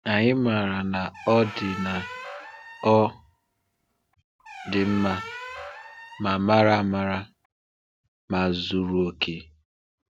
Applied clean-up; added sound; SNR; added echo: none; Squeak; 14 dB; none.